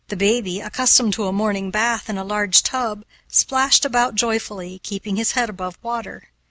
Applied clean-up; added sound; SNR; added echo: none; none; none; none.